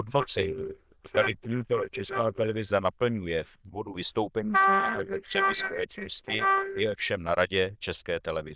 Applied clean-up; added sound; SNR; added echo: neural diffusion model UNIVERSE++.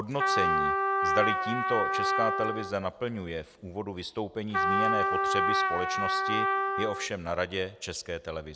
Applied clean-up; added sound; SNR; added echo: none; Trumpet; -4 dB; none.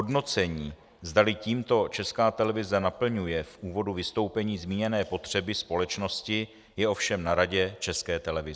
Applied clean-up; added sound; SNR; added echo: none; none; none; none.